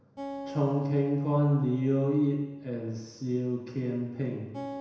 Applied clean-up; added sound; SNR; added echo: none; Acoustic guitar; 15 dB; reverberation time 1.0 s.